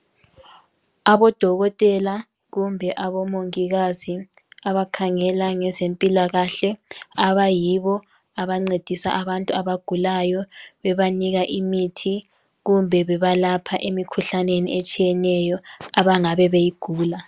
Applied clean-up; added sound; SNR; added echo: none; none; none; none.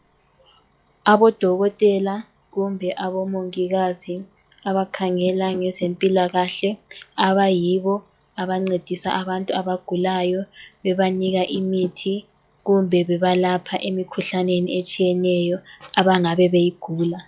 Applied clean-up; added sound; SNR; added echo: classical method log-MMSE.